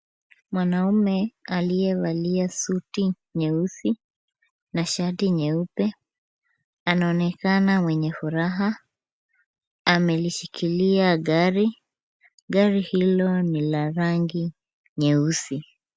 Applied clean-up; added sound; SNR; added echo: none; none; none; none.